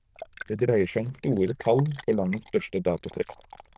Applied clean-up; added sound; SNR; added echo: neural diffusion model UNIVERSE++.